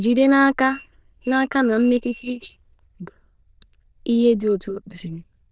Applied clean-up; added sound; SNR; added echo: neural diffusion model UNIVERSE++.